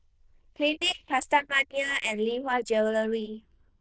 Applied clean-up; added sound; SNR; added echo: neural diffusion model UNIVERSE++.